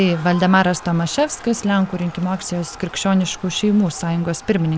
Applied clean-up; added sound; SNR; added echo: none; Crowd; 19 dB; none.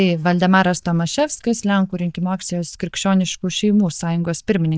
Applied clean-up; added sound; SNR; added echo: neural mask model DeepFilterNet 3.